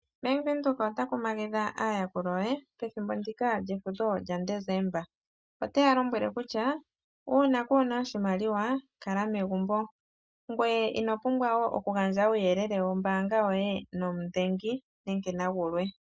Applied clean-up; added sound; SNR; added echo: none; none; none; none.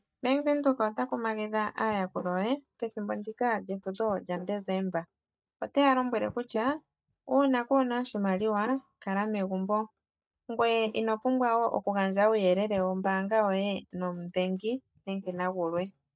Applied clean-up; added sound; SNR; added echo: neural mask model DeepFilterNet 3.